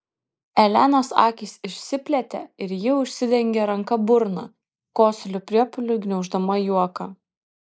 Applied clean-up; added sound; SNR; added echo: neural mask model Resemble Enhance denoiser.